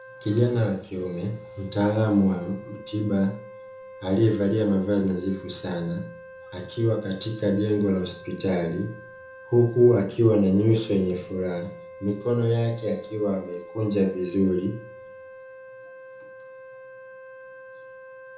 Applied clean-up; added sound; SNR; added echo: none; Wind instrument, woodwind instrument; 18 dB; reverberation time 1.0 s.